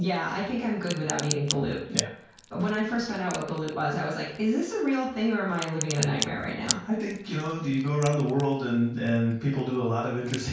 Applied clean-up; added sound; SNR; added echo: none; Crack; 11 dB; reverberation time 0.5 s.